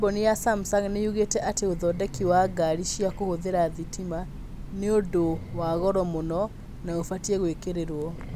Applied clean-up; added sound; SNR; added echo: none; Train; 11 dB; none.